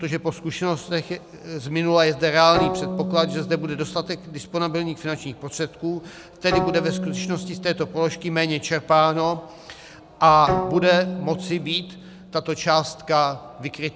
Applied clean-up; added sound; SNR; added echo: none; Bowed string instrument; 9 dB; none.